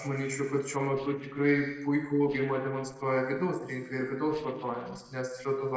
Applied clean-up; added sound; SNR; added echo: neural separator model SepFormer DNS4.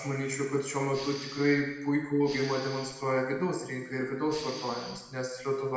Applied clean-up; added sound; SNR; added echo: none; Respiratory sounds; 15 dB; reverberation time 1.0 s.